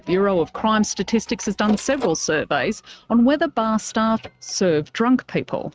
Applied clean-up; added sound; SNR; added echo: neural mask model RNNoise.